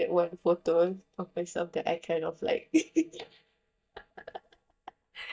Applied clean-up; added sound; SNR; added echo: neural mask model DeepFilterNet 3.